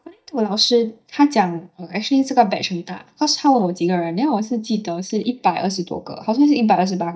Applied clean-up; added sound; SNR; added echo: neural mask model DeepFilterNet 3.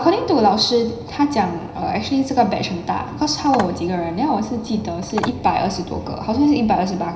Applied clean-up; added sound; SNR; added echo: none; Telephone; 12 dB; reverberation time 0.9 s.